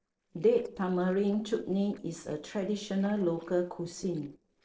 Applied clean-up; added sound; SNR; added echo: neural separator model SepFormer DNS4.